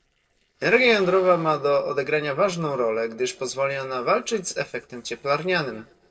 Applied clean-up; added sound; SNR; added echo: neural separator model SepFormer DNS4.